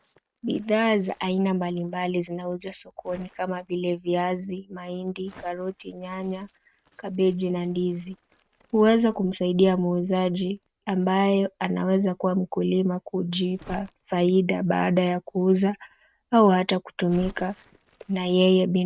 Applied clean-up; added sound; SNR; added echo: neural mask model RNNoise.